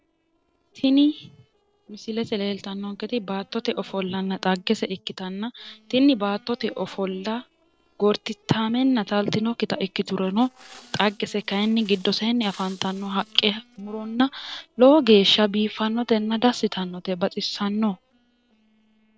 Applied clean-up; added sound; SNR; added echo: neural separator model SepFormer DNS4.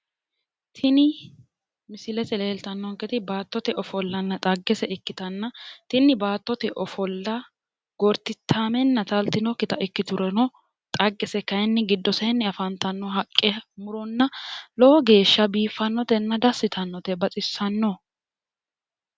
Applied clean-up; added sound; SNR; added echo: none; none; none; none.